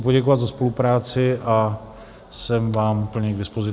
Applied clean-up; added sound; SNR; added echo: none; none; none; none.